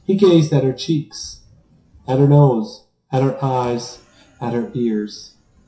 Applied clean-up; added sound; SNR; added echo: classical method WPE with log-MMSE.